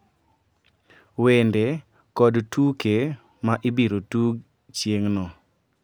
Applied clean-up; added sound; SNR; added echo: none; none; none; none.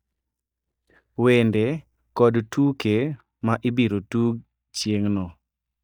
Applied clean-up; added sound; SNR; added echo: neural mask model DeepFilterNet 3.